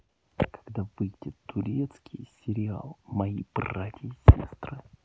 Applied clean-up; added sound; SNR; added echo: none; none; none; none.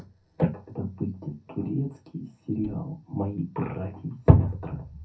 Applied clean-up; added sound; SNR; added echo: none; Bowed string instrument; 20 dB; reverberation time 0.3 s.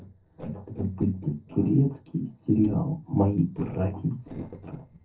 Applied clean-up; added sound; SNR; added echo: neural separator model SepFormer DNS4.